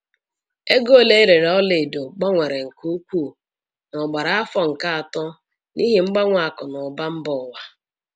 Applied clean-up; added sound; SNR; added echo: none; none; none; none.